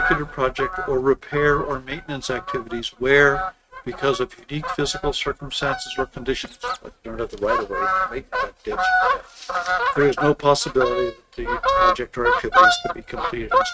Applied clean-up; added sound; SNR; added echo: neural mask model RNNoise.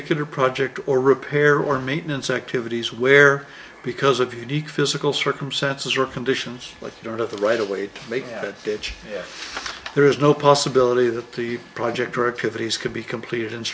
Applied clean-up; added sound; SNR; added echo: none; none; none; none.